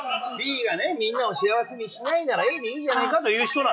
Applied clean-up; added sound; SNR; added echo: classical method log-MMSE.